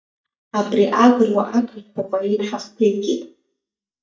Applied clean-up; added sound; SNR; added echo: neural mask model DeepFilterNet 3.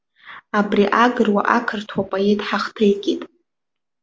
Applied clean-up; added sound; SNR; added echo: none; none; none; none.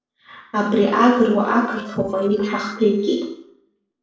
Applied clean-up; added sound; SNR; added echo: neural separator model SepFormer DNS4.